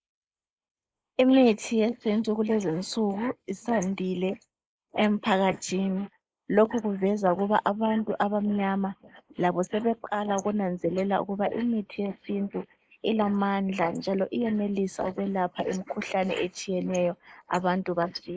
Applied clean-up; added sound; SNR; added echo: neural mask model Resemble Enhance denoiser.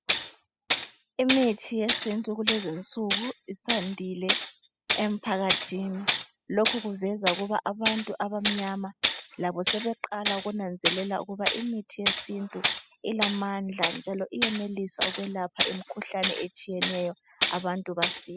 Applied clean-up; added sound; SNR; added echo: classical method spectral subtraction.